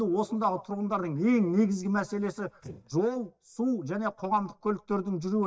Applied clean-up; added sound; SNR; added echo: neural mask model DeepFilterNet 3.